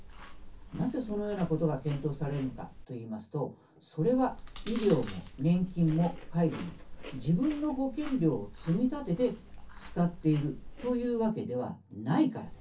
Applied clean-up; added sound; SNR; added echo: none; Chewing, mastication; 13 dB; reverberation time 0.3 s.